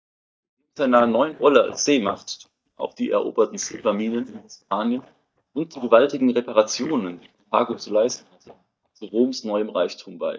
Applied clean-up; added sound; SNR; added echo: neural mask model DeepFilterNet 3.